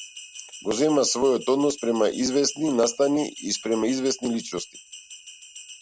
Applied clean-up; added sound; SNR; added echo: none; Bell; 17 dB; none.